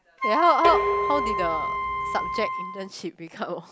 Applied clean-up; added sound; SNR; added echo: none; Dishes, pots, and pans + Wind instrument, woodwind instrument; 1 dB; none.